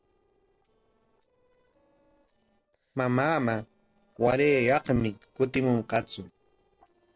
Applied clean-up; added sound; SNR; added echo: neural separator model SepFormer DNS4.